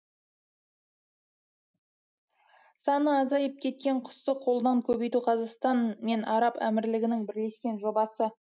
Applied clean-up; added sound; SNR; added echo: none; none; none; none.